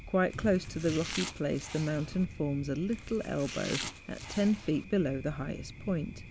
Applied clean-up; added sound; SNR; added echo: none; Thunder + Domestic sounds, home sounds; 11 dB; none.